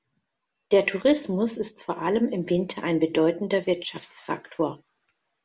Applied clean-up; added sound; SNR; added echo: none; none; none; none.